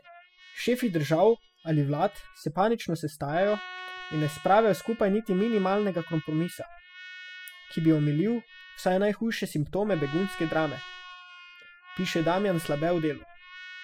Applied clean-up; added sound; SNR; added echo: classical method spectral subtraction.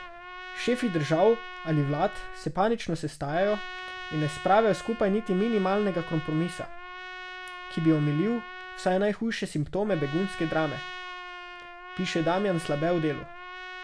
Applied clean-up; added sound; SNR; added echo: none; Trumpet; 13 dB; none.